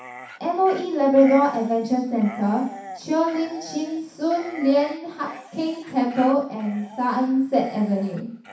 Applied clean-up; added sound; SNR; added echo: none; Dog; 18 dB; reverberation time 0.6 s.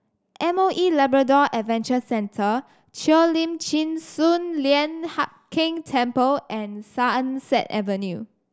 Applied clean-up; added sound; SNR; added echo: none; none; none; none.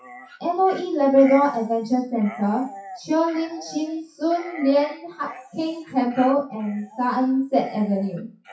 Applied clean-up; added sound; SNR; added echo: classical method WPE with log-MMSE.